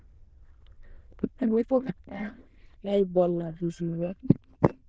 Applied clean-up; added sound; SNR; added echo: neural diffusion model UNIVERSE++.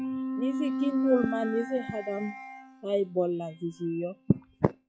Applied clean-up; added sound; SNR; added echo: classical method log-MMSE.